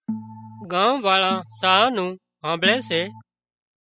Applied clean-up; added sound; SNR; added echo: classical method spectral subtraction.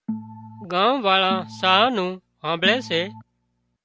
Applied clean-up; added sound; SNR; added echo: none; Organ; 12 dB; none.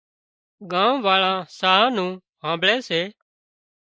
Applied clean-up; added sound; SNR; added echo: neural mask model Resemble Enhance denoiser.